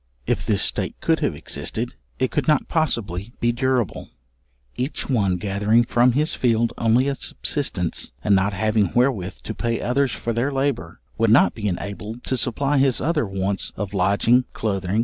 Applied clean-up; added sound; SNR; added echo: none; none; none; none.